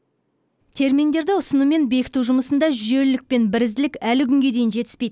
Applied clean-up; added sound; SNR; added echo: none; none; none; none.